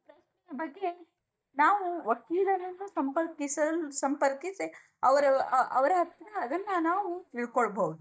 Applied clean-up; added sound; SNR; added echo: neural mask model DeepFilterNet 3.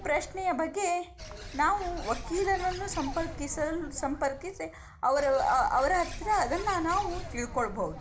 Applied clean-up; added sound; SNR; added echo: none; Bird; 11 dB; reverberation time 0.4 s.